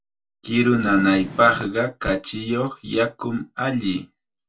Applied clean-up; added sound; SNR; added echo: none; Purr; 12 dB; reverberation time 0.2 s.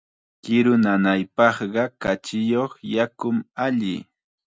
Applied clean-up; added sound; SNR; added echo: none; none; none; none.